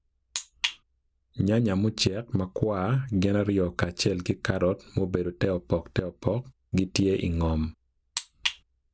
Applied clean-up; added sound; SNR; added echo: none; none; none; none.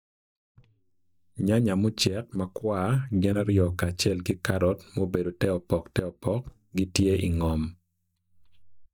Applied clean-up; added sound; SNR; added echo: neural mask model DeepFilterNet 3.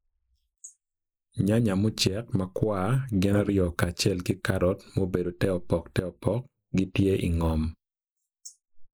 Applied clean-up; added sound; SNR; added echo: neural mask model Resemble Enhance denoiser.